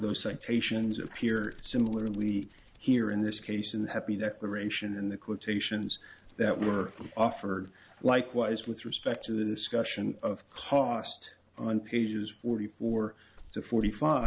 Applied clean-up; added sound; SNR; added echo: none; Rattle; 16 dB; none.